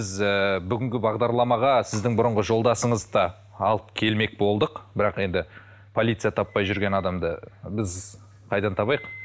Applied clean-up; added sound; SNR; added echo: none; none; none; none.